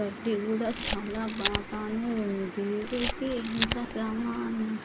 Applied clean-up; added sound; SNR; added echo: none; Camera; 5 dB; none.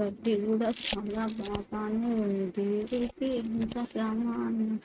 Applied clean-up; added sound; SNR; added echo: neural mask model RNNoise.